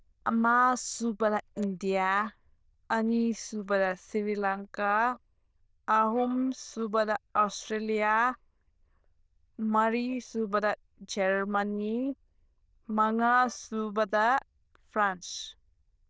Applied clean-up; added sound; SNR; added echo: neural diffusion model UNIVERSE++.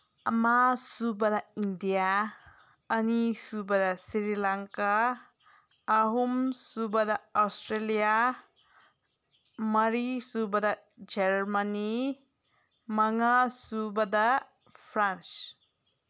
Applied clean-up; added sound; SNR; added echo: none; none; none; none.